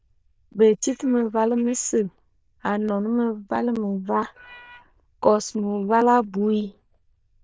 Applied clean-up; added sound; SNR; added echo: neural diffusion model UNIVERSE++.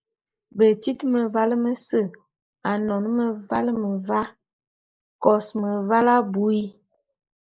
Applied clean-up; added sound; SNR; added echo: neural mask model Resemble Enhance denoiser.